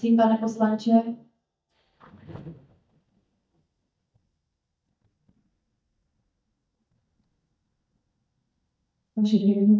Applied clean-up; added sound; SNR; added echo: neural mask model DeepFilterNet 3.